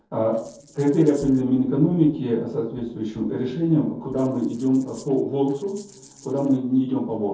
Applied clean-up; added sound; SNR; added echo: neural separator model SepFormer DNS4.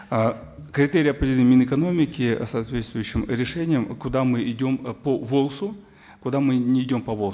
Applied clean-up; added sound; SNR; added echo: none; none; none; none.